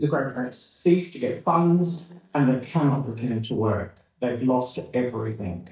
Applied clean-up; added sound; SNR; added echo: neural mask model DeepFilterNet 3.